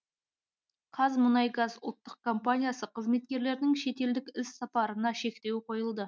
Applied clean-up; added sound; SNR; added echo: none; none; none; none.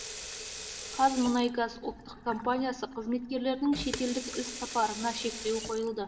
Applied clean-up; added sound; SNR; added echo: none; Sink (filling or washing) / Water tap, faucet; 10 dB; reverberation time 2.4 s.